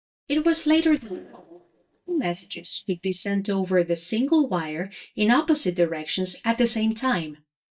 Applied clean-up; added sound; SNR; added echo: neural mask model DeepFilterNet 3.